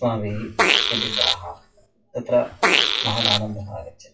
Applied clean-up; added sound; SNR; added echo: classical method WPE with log-MMSE.